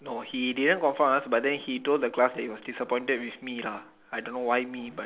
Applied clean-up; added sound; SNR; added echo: none; none; none; none.